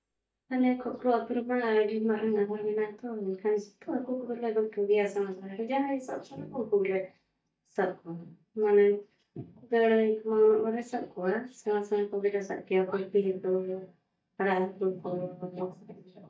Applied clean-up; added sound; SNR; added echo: neural mask model DeepFilterNet 3.